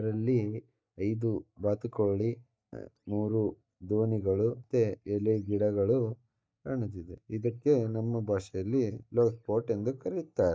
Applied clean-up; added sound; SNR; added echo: neural mask model DeepFilterNet 3.